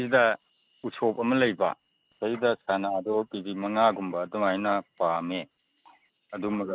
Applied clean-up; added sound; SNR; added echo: neural mask model RNNoise.